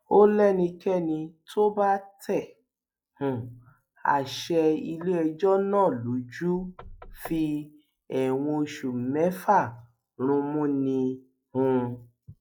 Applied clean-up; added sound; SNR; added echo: classical method log-MMSE.